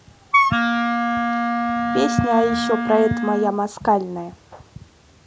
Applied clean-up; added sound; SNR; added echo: none; Wind instrument, woodwind instrument; -2 dB; none.